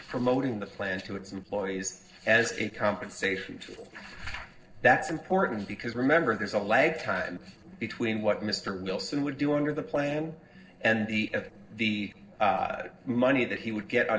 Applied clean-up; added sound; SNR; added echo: neural separator model SepFormer DNS4.